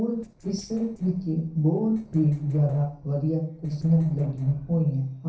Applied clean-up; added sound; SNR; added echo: neural separator model SepFormer DNS4.